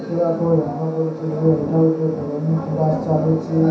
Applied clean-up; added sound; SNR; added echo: none; none; none; reverberation time 0.7 s.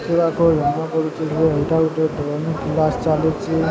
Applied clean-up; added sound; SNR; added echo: none; none; none; none.